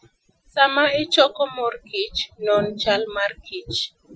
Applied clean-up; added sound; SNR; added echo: classical method Wiener filter.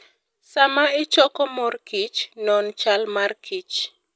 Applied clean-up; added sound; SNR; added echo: none; none; none; none.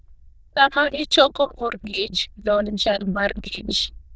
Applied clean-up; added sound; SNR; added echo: neural diffusion model UNIVERSE++.